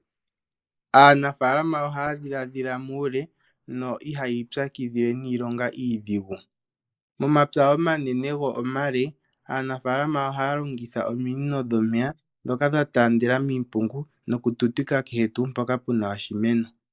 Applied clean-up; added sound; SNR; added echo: neural mask model Resemble Enhance denoiser.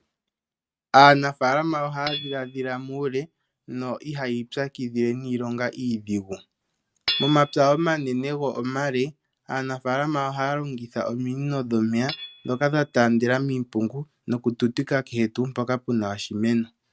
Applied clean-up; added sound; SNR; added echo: neural mask model RNNoise.